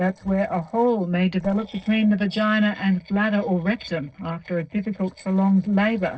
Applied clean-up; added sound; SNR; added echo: neural separator model SepFormer DNS4.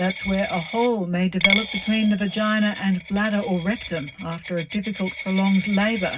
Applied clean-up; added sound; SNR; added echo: none; Coin (dropping); 6 dB; reverberation time 0.4 s.